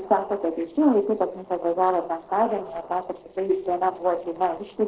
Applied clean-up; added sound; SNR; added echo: neural separator model SepFormer DNS4.